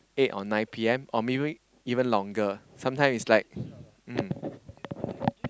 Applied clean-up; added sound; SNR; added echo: none; none; none; none.